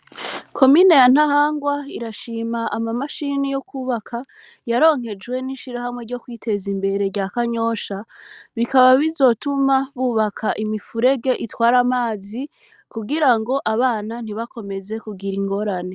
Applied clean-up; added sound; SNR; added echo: none; none; none; none.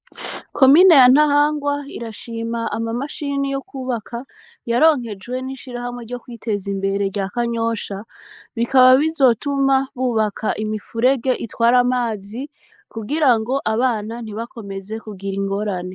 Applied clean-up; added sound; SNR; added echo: neural mask model Resemble Enhance denoiser.